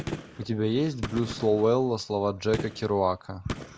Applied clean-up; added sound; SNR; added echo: none; Gunshot, gunfire; 12 dB; none.